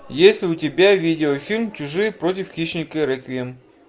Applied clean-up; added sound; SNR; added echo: none; none; none; none.